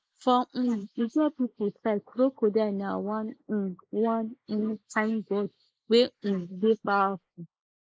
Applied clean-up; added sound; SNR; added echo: neural mask model Resemble Enhance denoiser.